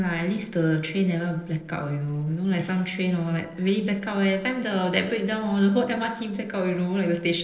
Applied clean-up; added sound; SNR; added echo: neural separator model SepFormer DNS4.